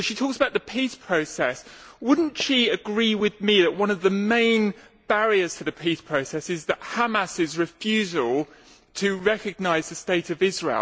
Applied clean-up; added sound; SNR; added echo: none; none; none; none.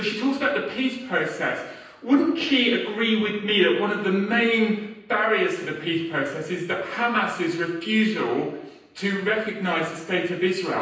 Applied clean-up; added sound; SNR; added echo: none; none; none; reverberation time 0.9 s.